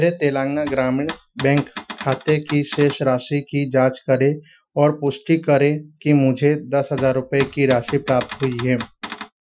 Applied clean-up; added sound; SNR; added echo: classical method Wiener filter.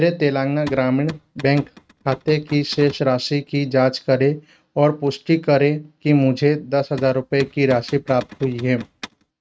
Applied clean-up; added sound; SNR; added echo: neural mask model RNNoise.